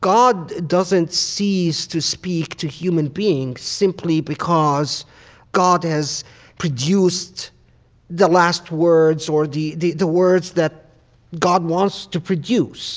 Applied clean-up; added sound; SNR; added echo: none; none; none; none.